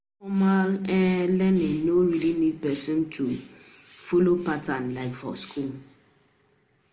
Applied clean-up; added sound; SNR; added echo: none; none; none; none.